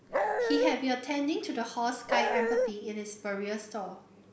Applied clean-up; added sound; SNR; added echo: none; Dog; -5 dB; none.